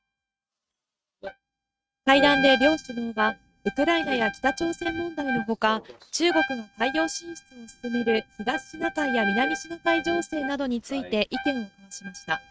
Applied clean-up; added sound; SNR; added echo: neural mask model RNNoise.